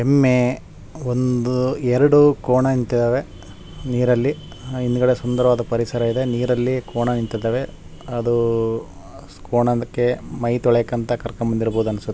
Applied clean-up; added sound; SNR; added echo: none; none; none; none.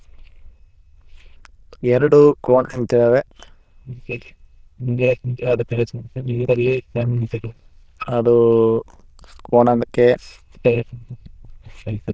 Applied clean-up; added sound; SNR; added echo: neural diffusion model UNIVERSE++.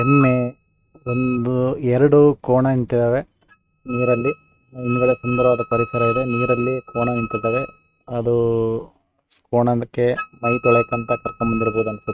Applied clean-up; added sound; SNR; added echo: neural mask model RNNoise.